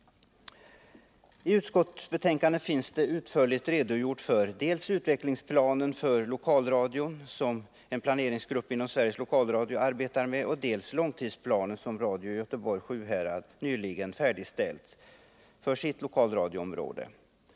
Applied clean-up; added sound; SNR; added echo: none; none; none; none.